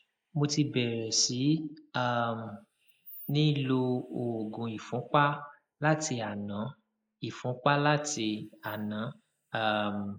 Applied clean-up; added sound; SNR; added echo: neural mask model Resemble Enhance denoiser.